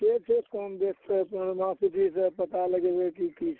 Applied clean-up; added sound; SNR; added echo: none; none; none; none.